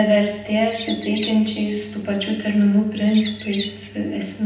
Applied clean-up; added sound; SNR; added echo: none; Bird; 9 dB; reverberation time 0.8 s.